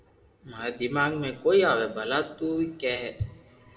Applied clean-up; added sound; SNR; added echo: none; none; none; reverberation time 1.3 s.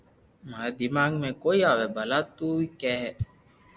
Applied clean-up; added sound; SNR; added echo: none; none; none; none.